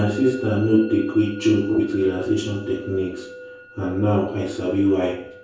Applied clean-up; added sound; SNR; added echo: none; Musical instrument; 17 dB; reverberation time 0.6 s.